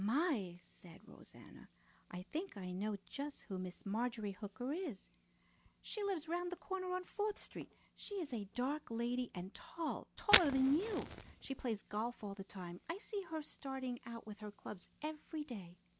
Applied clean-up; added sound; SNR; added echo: neural mask model Resemble Enhance denoiser.